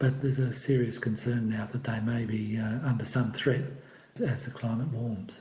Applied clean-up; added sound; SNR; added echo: none; none; none; none.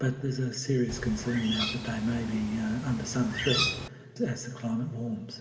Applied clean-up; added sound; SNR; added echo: none; Bird; 4 dB; reverberation time 1.8 s.